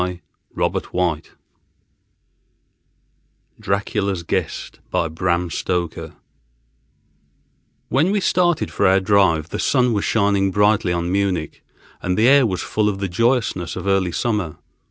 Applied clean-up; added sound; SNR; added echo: none; none; none; none.